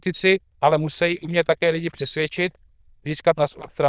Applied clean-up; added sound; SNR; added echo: neural diffusion model UNIVERSE++.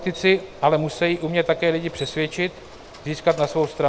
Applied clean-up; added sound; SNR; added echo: none; Bicycle; 20 dB; none.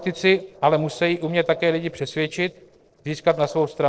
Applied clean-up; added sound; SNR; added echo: neural separator model SepFormer DNS4.